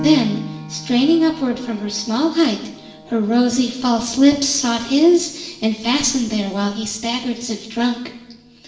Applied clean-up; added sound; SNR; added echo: none; Piano; 18 dB; reverberation time 1.1 s.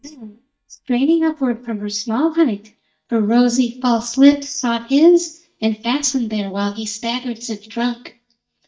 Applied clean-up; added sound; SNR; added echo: neural mask model DeepFilterNet 3.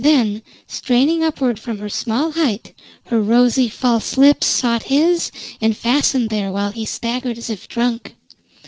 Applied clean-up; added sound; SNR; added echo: none; none; none; none.